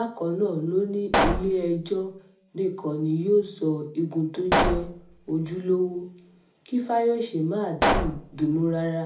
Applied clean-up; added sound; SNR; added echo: none; Explosion; 0 dB; reverberation time 0.4 s.